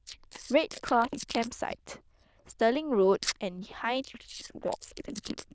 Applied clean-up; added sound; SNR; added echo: neural diffusion model UNIVERSE++.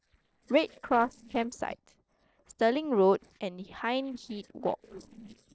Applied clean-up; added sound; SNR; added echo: neural separator model SepFormer DNS4.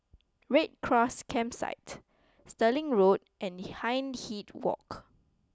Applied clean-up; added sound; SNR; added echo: none; none; none; none.